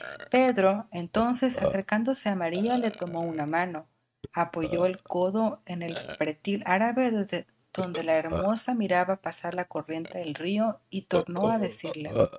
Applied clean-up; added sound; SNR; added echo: neural mask model RNNoise.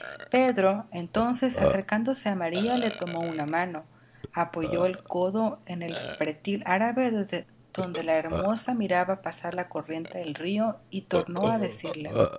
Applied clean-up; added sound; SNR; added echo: none; Burping, eructation; 7 dB; none.